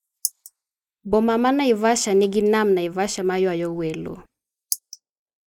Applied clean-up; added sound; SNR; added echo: neural mask model Resemble Enhance denoiser.